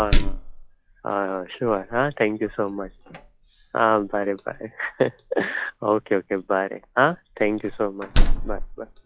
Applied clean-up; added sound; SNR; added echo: classical method log-MMSE.